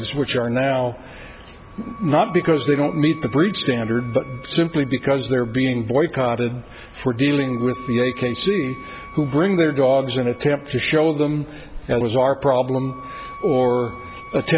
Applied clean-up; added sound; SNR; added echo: none; Wind instrument, woodwind instrument; 20 dB; none.